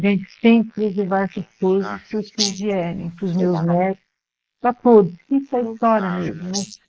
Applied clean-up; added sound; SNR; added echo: neural mask model Resemble Enhance denoiser.